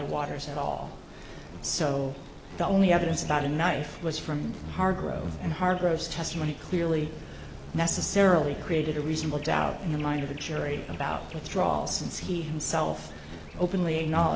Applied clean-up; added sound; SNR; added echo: none; Insect; 12 dB; none.